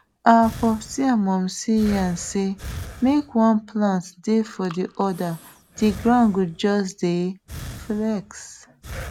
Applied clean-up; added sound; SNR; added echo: none; Breathing; 17 dB; none.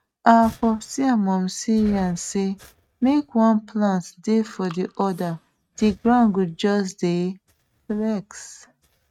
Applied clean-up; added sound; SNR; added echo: neural mask model RNNoise.